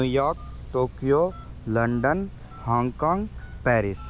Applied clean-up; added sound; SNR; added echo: none; Telephone; 14 dB; none.